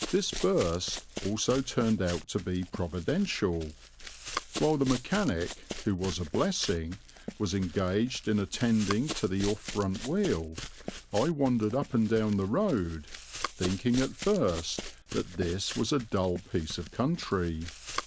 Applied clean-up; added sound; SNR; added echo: none; Run; 11 dB; none.